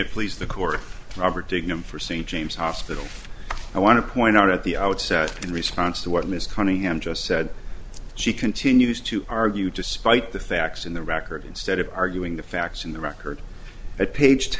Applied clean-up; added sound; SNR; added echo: none; none; none; none.